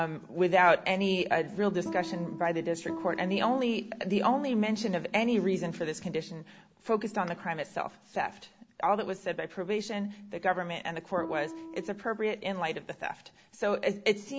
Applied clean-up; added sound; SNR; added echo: none; Guitar; 10 dB; none.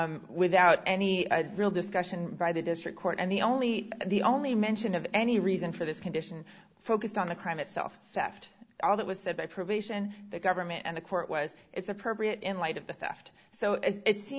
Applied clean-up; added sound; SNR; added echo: none; none; none; none.